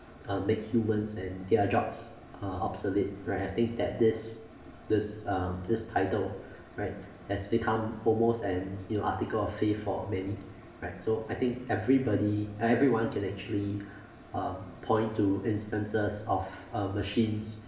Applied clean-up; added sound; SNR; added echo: none; none; none; reverberation time 0.8 s.